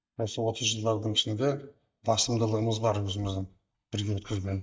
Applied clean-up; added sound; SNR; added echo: neural mask model DeepFilterNet 3.